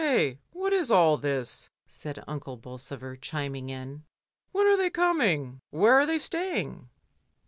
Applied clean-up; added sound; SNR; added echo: none; none; none; none.